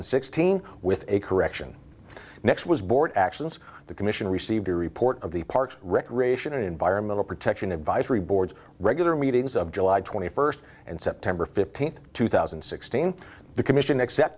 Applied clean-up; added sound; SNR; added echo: none; none; none; none.